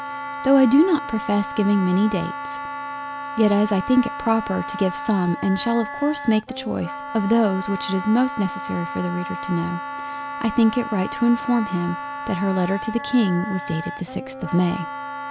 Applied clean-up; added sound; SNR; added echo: none; Wind instrument, woodwind instrument; 9 dB; none.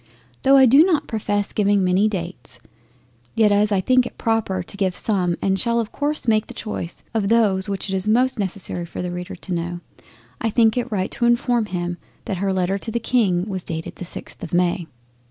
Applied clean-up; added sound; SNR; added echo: none; none; none; none.